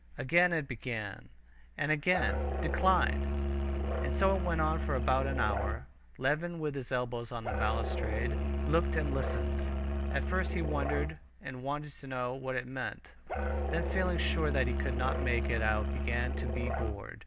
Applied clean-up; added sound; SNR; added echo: none; Musical instrument; -2 dB; none.